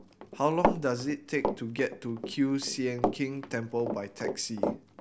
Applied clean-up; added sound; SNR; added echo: none; Run; 2 dB; none.